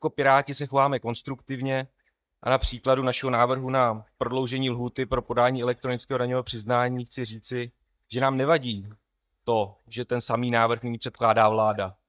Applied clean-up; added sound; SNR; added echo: neural mask model DeepFilterNet 3.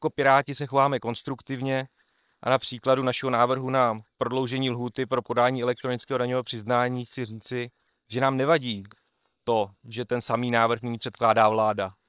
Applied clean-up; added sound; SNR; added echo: neural separator model SepFormer WHAM!.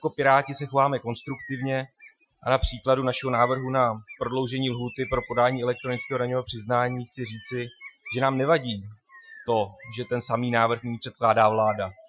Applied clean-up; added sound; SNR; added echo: classical method Wiener filter.